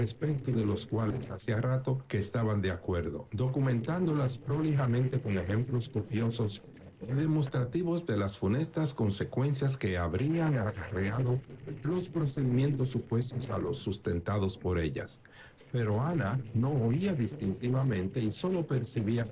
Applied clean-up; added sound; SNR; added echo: neural separator model SepFormer DNS4.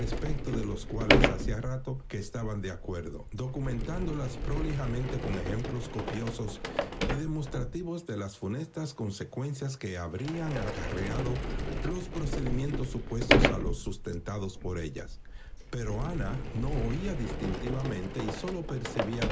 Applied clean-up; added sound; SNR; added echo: none; Sliding door; -2 dB; none.